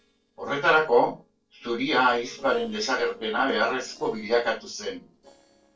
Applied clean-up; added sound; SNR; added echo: neural separator model SepFormer DNS4.